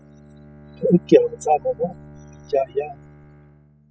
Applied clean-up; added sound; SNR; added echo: classical method spectral subtraction.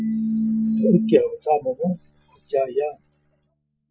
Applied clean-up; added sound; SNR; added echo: classical method Wiener filter.